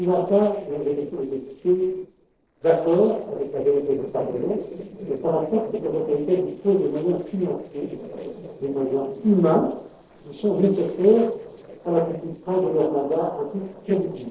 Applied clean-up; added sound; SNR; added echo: neural separator model SepFormer DNS4.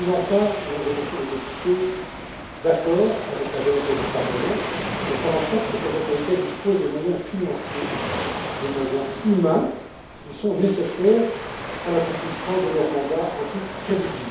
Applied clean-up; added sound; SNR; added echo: none; Waves, surf; 7 dB; reverberation time 2.2 s.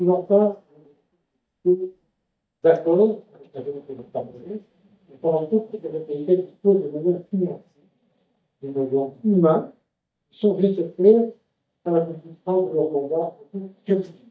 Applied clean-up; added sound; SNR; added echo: neural mask model DeepFilterNet 3.